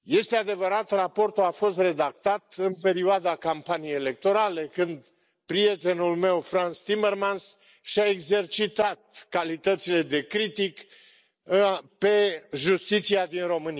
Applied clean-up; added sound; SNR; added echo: neural mask model Resemble Enhance denoiser.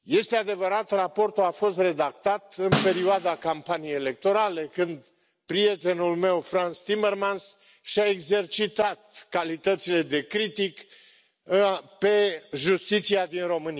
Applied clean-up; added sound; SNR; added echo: none; Snare drum; 6 dB; none.